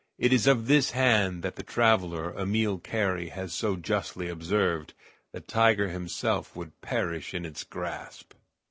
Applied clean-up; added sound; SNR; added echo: none; none; none; none.